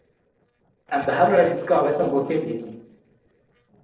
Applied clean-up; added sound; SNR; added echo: neural separator model SepFormer DNS4.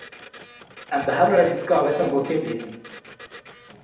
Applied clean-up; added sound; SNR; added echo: none; Printer; 18 dB; reverberation time 0.8 s.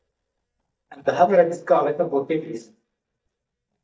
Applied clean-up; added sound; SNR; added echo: neural mask model DeepFilterNet 3.